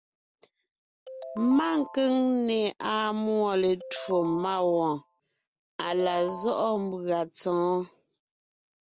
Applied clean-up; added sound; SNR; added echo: none; Ringtone; 14 dB; none.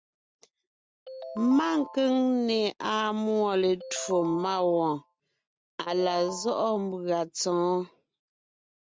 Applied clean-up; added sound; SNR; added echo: neural mask model RNNoise.